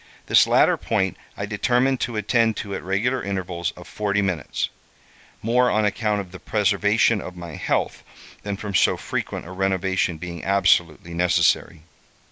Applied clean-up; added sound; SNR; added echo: none; none; none; none.